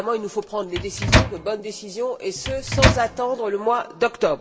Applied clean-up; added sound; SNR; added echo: none; Microwave oven; -2 dB; reverberation time 0.3 s.